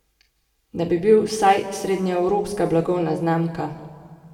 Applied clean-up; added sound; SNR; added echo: none; none; none; reverberation time 1.4 s.